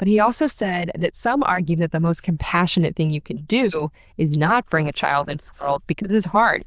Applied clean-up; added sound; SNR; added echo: neural diffusion model UNIVERSE++.